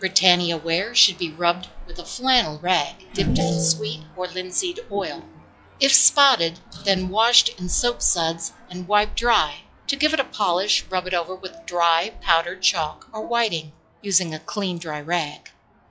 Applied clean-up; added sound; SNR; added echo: classical method log-MMSE.